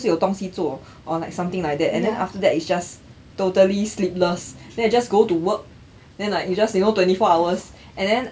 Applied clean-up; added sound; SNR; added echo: none; none; none; none.